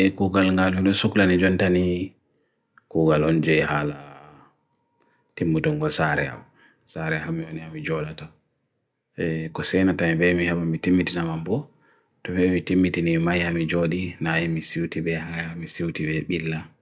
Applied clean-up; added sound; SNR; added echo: none; none; none; none.